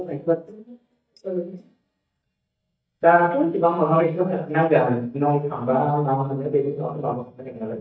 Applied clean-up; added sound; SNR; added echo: neural mask model DeepFilterNet 3.